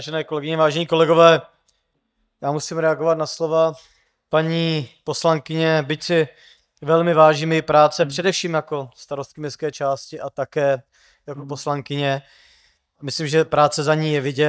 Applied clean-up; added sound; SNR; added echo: neural mask model DeepFilterNet 3.